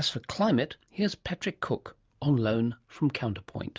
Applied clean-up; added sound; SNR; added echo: none; none; none; none.